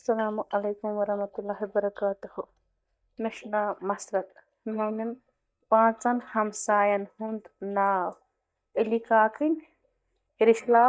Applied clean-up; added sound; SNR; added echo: neural mask model DeepFilterNet 3.